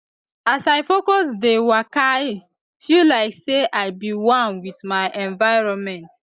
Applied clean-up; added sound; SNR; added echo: none; none; none; none.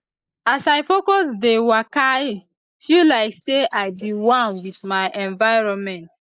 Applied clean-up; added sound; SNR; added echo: neural mask model Resemble Enhance denoiser.